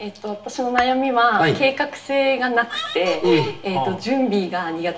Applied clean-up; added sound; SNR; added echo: none; Tap / Hammer; 17 dB; reverberation time 0.6 s.